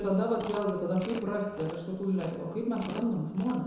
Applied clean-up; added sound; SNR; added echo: none; Chewing, mastication; 16 dB; reverberation time 1.0 s.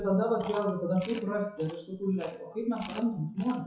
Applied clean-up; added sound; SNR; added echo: classical method WPE with log-MMSE.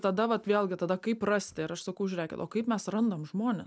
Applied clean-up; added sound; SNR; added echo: none; none; none; none.